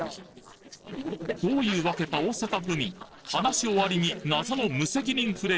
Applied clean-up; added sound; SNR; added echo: neural separator model SepFormer DNS4.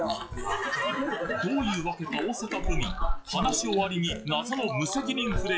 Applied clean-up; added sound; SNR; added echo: classical method log-MMSE.